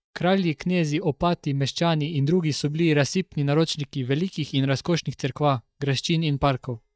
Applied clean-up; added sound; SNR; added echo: neural mask model DeepFilterNet 3.